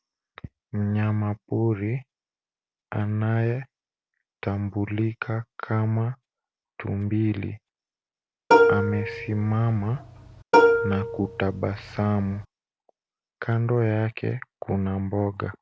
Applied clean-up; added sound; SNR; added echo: none; Plucked string instrument; -4 dB; none.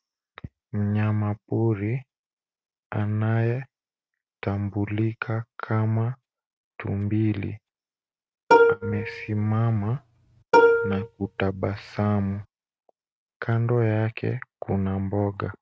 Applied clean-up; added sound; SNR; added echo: neural mask model RNNoise.